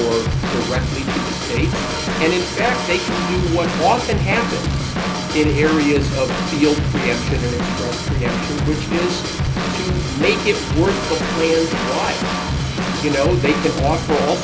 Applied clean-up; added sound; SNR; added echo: none; Drum / Drum kit; 0 dB; reverberation time 0.3 s.